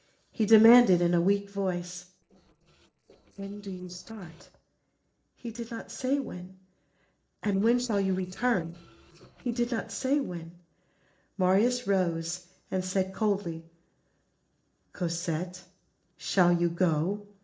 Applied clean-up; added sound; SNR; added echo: neural separator model SepFormer DNS4.